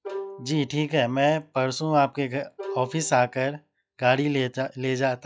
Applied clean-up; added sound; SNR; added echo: classical method log-MMSE.